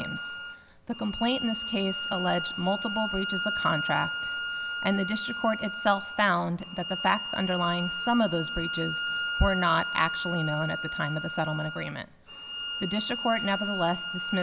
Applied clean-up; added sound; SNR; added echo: none; Bowed string instrument; 4 dB; none.